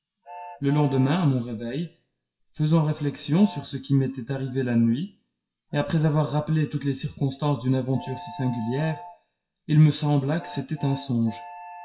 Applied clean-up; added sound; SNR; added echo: classical method WPE with log-MMSE.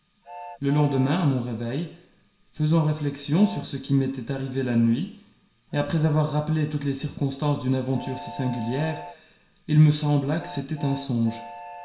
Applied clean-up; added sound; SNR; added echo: none; Train; 18 dB; reverberation time 0.7 s.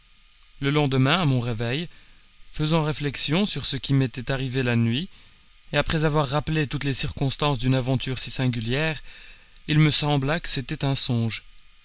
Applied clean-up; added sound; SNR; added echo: none; none; none; none.